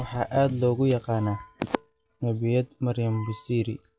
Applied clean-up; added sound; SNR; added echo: classical method log-MMSE.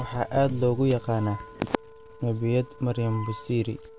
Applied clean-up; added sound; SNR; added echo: none; Wind instrument, woodwind instrument; 18 dB; none.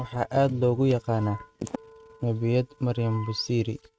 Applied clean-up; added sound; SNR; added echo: neural mask model RNNoise.